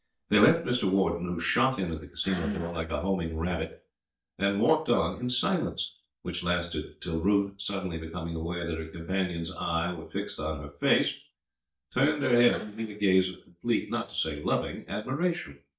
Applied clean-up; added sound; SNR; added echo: neural mask model DeepFilterNet 3.